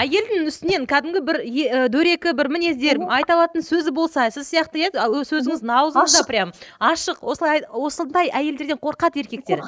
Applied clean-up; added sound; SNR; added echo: none; none; none; none.